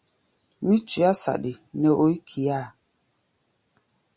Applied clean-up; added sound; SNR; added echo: none; none; none; none.